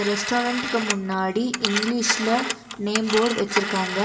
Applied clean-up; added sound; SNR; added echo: none; Telephone; 4 dB; reverberation time 2.4 s.